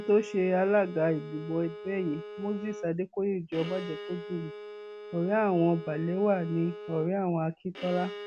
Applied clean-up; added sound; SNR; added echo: none; Bowed string instrument; 13 dB; none.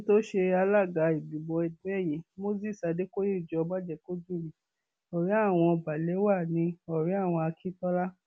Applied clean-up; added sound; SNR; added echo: none; none; none; none.